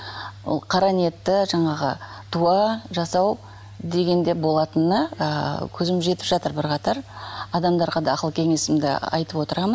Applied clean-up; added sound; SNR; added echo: none; none; none; none.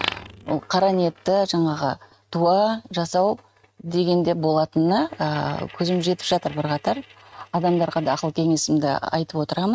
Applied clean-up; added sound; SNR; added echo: neural mask model RNNoise.